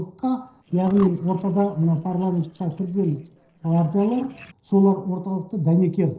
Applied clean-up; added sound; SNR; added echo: neural separator model SepFormer DNS4.